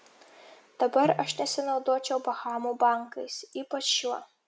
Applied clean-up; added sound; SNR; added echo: none; Snare drum; 20 dB; none.